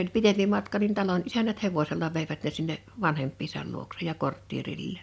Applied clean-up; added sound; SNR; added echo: none; none; none; none.